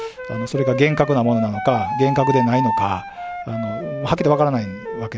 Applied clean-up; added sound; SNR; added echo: none; Wind instrument, woodwind instrument; 6 dB; none.